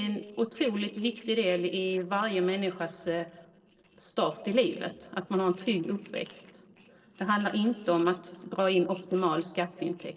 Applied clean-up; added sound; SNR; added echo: neural separator model SepFormer DNS4.